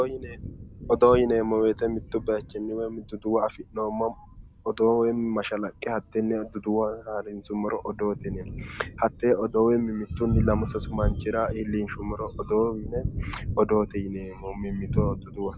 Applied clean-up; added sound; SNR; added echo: none; Thunder; 8 dB; none.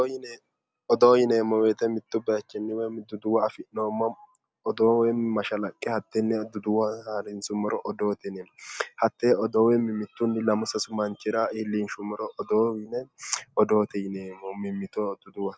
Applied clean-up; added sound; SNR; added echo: none; none; none; none.